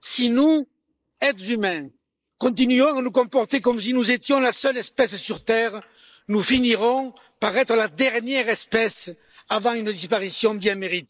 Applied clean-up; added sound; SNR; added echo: neural mask model Resemble Enhance denoiser.